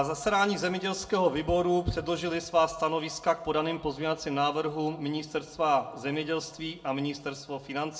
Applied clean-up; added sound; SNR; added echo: none; none; none; reverberation time 0.4 s.